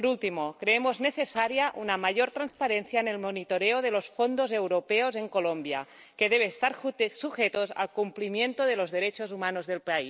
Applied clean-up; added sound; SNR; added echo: neural separator model SepFormer DNS4.